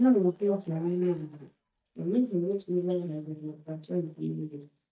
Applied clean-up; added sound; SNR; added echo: neural mask model DeepFilterNet 3.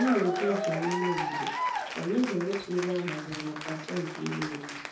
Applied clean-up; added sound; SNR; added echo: none; Applause / Cheering; 4 dB; reverberation time 0.5 s.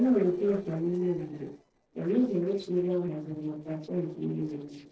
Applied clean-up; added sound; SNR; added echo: neural separator model SepFormer DNS4.